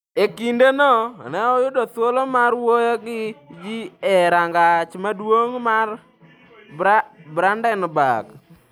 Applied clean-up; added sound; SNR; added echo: none; none; none; none.